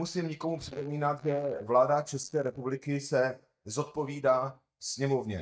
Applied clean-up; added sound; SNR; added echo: neural mask model DeepFilterNet 3.